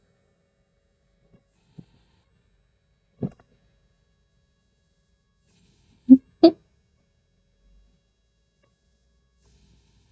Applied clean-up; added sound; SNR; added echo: neural mask model DeepFilterNet 3.